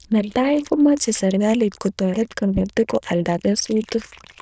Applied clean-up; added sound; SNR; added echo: neural diffusion model UNIVERSE++.